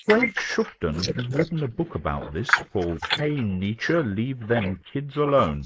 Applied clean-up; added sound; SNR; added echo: neural mask model Resemble Enhance denoiser.